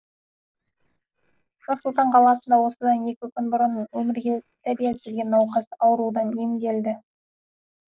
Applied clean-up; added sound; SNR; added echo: neural separator model SepFormer DNS4.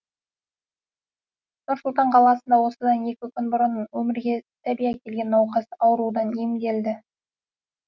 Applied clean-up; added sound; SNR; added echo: none; none; none; none.